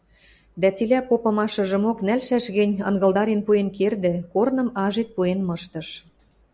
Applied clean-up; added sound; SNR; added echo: none; none; none; none.